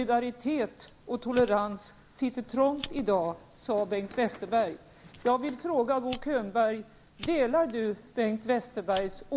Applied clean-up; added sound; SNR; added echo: none; Fire; 20 dB; none.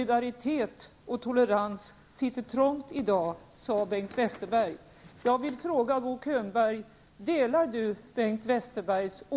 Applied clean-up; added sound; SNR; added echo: none; none; none; none.